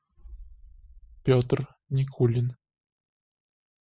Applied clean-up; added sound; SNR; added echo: classical method spectral subtraction.